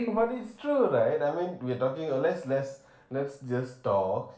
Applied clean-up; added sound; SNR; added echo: none; none; none; reverberation time 0.4 s.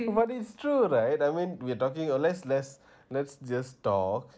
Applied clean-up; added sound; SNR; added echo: none; none; none; none.